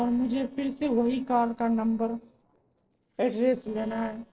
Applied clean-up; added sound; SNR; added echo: neural separator model SepFormer DNS4.